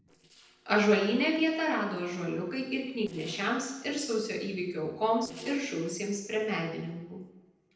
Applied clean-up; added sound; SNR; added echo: neural separator model SepFormer DNS4.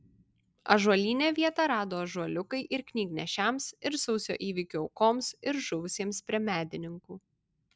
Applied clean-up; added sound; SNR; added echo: none; none; none; none.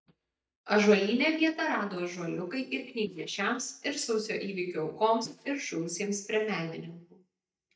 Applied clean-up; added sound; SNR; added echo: neural mask model DeepFilterNet 3.